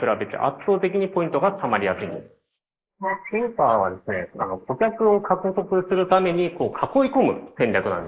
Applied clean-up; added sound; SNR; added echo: neural mask model Resemble Enhance denoiser.